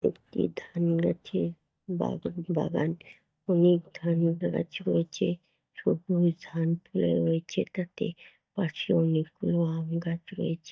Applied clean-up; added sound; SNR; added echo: neural mask model DeepFilterNet 3.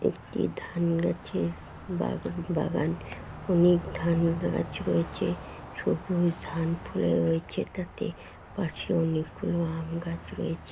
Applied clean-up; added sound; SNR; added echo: none; Car passing by; 14 dB; none.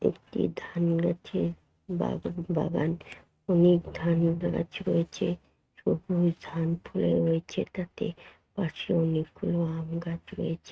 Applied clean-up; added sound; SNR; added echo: neural mask model RNNoise.